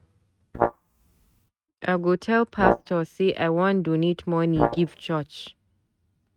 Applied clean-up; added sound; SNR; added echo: neural mask model RNNoise.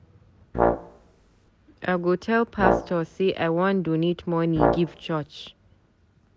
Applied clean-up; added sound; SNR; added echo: none; Brass instrument; 0 dB; none.